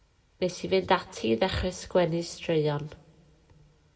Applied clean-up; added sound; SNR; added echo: none; none; none; reverberation time 0.8 s.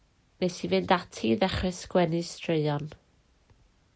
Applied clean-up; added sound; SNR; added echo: none; none; none; none.